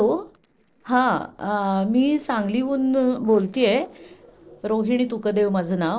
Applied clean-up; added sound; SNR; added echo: neural separator model SepFormer DNS4.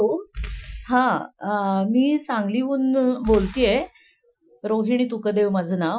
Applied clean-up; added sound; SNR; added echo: classical method Wiener filter.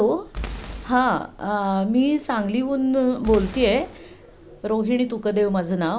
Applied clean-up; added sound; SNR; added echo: none; Boom; 14 dB; none.